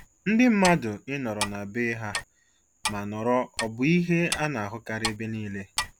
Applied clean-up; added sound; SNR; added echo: none; Clock; 10 dB; none.